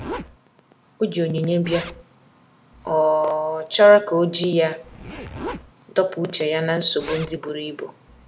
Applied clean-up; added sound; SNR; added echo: none; Zipper (clothing); 17 dB; none.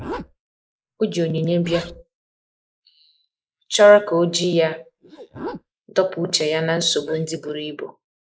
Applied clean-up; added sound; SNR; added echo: neural mask model Resemble Enhance denoiser.